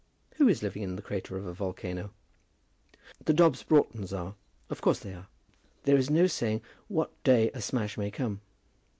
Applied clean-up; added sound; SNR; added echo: none; none; none; none.